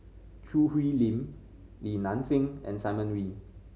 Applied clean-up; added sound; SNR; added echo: none; none; none; none.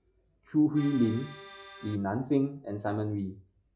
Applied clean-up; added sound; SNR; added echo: classical method log-MMSE.